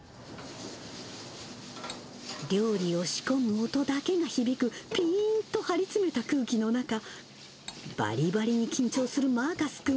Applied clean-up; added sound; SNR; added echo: none; Cutlery, silverware; 18 dB; none.